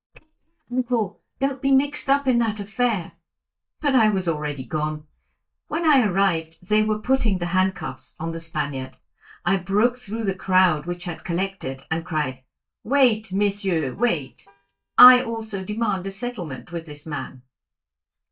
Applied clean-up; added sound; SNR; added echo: neural mask model DeepFilterNet 3.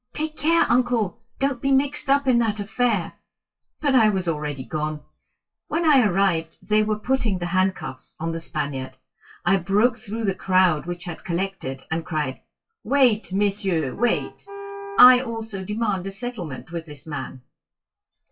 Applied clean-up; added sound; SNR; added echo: classical method WPE with log-MMSE.